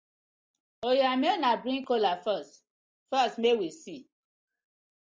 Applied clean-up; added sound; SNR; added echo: none; none; none; none.